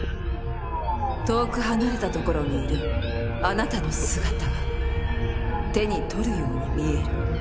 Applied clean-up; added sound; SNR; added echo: none; none; none; none.